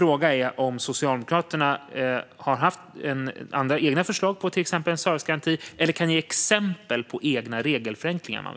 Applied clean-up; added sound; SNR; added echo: none; none; none; none.